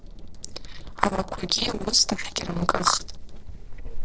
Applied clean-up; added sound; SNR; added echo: neural separator model SepFormer DNS4.